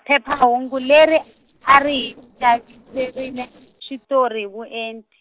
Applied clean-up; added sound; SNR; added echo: neural separator model SepFormer DNS4.